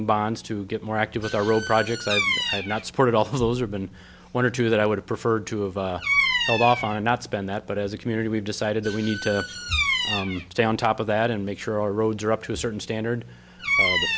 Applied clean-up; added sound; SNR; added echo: none; Bird vocalization, bird call, bird song; 5 dB; none.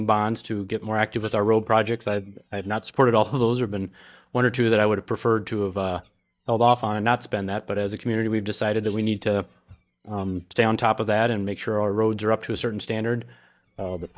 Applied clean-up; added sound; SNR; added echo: neural mask model DeepFilterNet 3.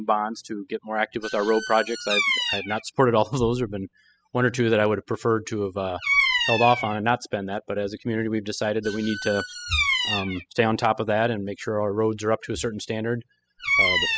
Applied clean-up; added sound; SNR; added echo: classical method spectral subtraction.